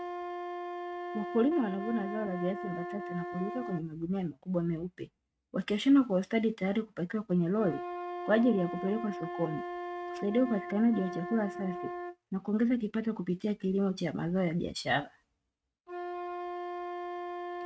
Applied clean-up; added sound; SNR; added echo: neural mask model RNNoise.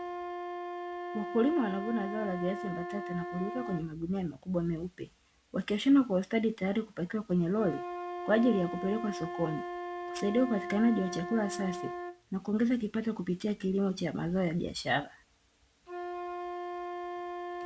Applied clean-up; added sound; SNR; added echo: none; Wind instrument, woodwind instrument; 9 dB; none.